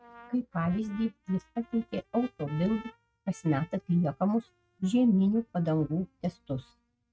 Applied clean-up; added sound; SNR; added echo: neural mask model RNNoise.